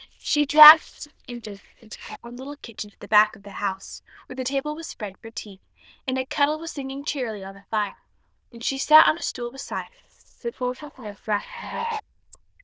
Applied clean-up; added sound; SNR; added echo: neural diffusion model UNIVERSE++.